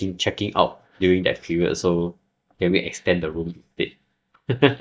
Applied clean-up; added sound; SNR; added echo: neural mask model DeepFilterNet 3.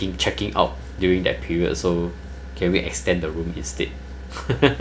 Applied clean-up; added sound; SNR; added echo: none; none; none; none.